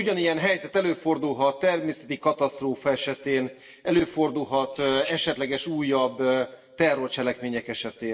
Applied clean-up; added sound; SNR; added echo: none; Rattle (instrument); 18 dB; reverberation time 0.8 s.